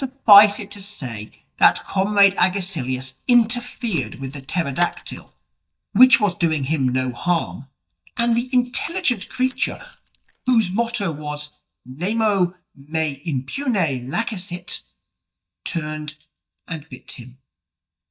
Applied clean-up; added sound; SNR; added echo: neural mask model DeepFilterNet 3.